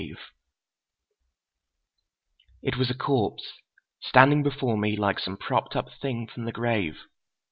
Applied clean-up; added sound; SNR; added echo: none; none; none; none.